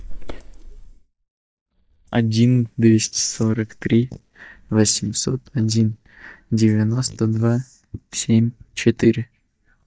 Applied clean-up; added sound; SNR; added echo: neural mask model DeepFilterNet 3.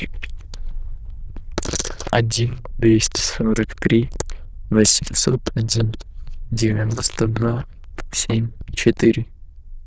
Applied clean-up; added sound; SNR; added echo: neural diffusion model UNIVERSE++.